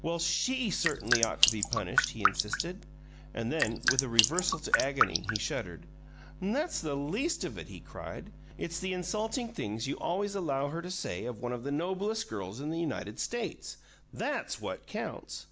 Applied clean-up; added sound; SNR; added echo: none; Drip; -4 dB; none.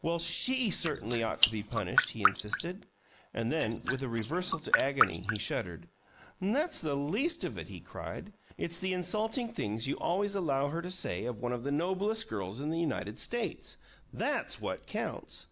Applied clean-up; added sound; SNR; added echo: neural mask model Resemble Enhance denoiser.